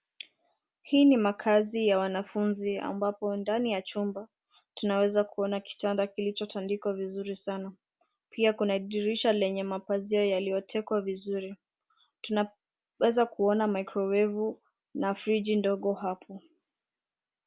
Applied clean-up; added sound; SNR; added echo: none; none; none; none.